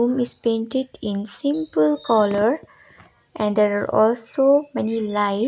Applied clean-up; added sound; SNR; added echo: none; none; none; none.